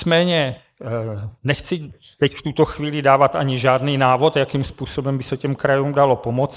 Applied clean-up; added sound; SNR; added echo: neural mask model Resemble Enhance denoiser.